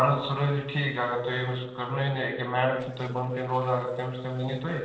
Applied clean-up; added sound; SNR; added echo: neural separator model SepFormer DNS4.